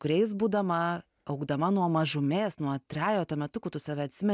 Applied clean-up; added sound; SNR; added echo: none; none; none; none.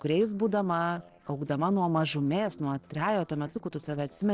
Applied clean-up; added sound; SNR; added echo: neural separator model SepFormer DNS4.